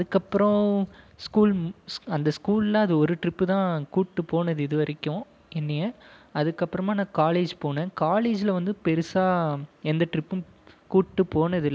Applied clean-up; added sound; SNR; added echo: none; none; none; none.